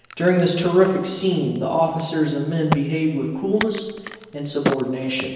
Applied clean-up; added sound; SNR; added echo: none; Crack; 11 dB; reverberation time 1.0 s.